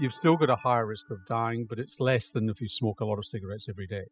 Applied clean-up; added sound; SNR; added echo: classical method spectral subtraction.